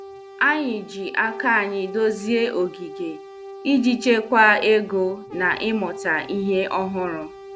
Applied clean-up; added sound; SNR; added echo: none; Brass instrument; 15 dB; none.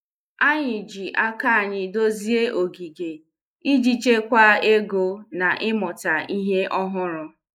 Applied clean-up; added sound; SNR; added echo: neural mask model Resemble Enhance denoiser.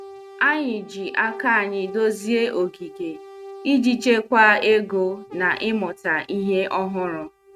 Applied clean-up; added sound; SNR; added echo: neural mask model RNNoise.